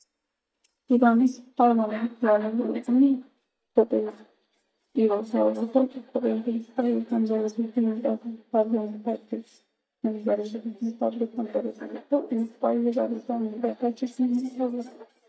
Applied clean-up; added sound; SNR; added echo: neural mask model DeepFilterNet 3.